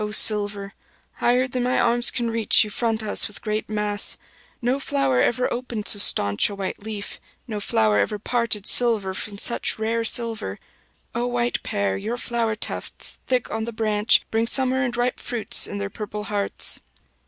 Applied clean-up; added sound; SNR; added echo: none; none; none; none.